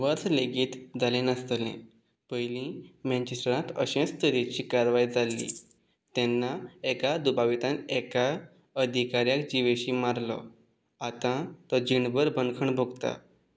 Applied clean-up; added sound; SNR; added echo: none; Rattle (instrument); 12 dB; none.